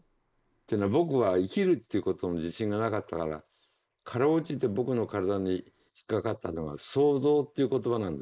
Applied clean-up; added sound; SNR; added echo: neural mask model Resemble Enhance denoiser.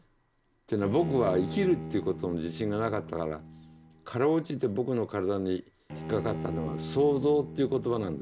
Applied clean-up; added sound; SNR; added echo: none; Bowed string instrument; 11 dB; none.